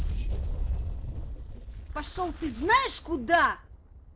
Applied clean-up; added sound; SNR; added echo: neural separator model SepFormer DNS4.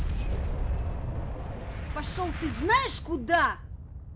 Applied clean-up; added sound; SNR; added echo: none; Boom; 1 dB; none.